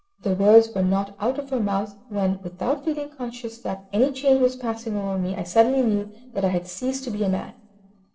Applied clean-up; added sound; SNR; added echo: none; none; none; reverberation time 0.5 s.